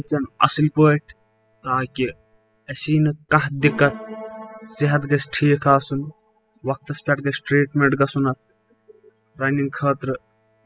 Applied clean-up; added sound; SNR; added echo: classical method spectral subtraction.